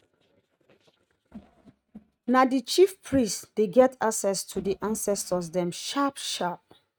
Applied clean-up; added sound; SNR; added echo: neural mask model RNNoise.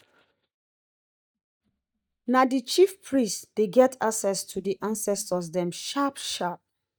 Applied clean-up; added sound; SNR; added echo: neural mask model DeepFilterNet 3.